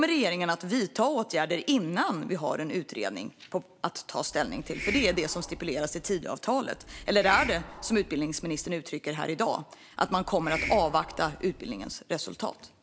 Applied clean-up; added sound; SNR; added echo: none; Hiss; 10 dB; none.